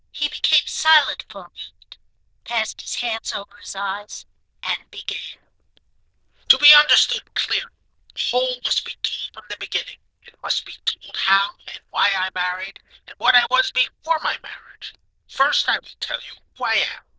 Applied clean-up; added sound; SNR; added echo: neural diffusion model UNIVERSE++.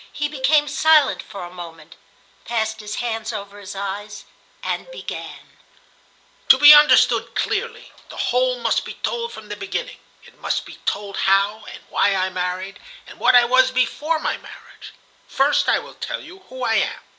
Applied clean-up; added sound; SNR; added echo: none; Wind instrument, woodwind instrument; 19 dB; none.